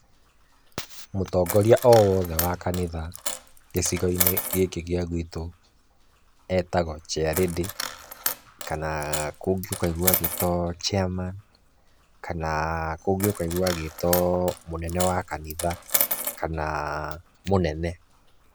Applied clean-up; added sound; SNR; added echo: none; Coin (dropping); 7 dB; none.